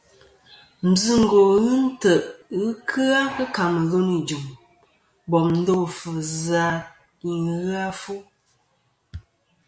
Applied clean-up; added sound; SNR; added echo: none; none; none; none.